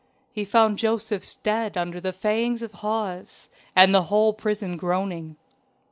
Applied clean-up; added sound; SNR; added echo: none; none; none; none.